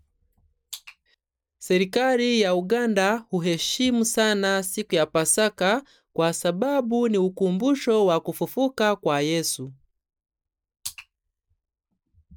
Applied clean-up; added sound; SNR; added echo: none; none; none; none.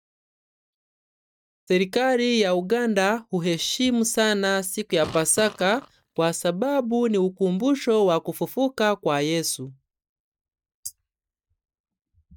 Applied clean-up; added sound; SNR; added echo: neural mask model DeepFilterNet 3.